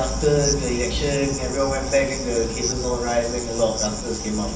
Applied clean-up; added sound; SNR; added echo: none; Cricket; 9 dB; reverberation time 0.4 s.